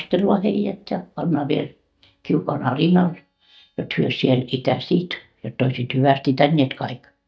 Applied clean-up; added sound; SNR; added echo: neural mask model DeepFilterNet 3.